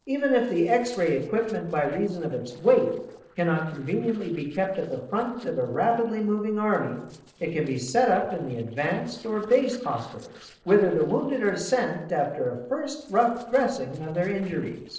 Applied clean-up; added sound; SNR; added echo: neural separator model SepFormer DNS4.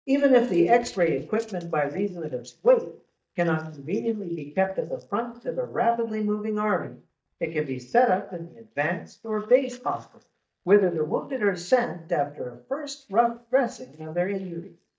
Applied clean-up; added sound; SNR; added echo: neural mask model DeepFilterNet 3.